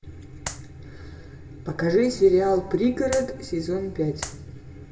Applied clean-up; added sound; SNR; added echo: none; Clapping; 12 dB; reverberation time 1.2 s.